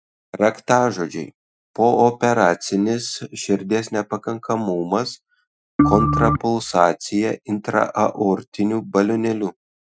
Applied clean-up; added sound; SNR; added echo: classical method Wiener filter.